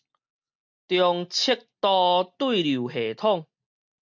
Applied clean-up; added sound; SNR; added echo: none; none; none; none.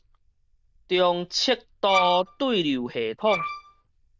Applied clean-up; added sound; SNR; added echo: neural diffusion model UNIVERSE++.